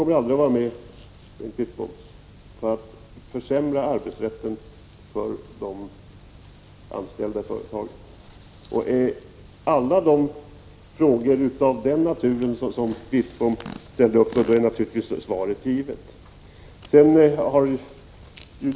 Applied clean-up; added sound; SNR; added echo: none; Fart; 18 dB; none.